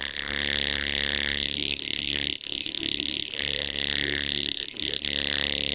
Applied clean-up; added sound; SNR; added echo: neural separator model SepFormer WHAMR!.